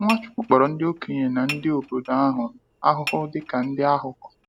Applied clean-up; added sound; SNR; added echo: none; Dishes, pots, and pans / Chink, clink; 15 dB; none.